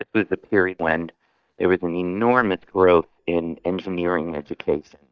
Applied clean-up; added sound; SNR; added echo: neural mask model DeepFilterNet 3.